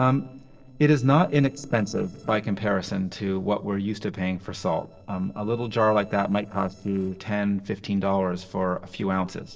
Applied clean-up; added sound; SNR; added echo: neural separator model SepFormer DNS4.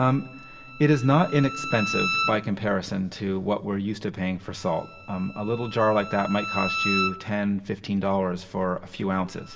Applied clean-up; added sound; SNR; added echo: none; Bowed string instrument; 8 dB; reverberation time 2.7 s.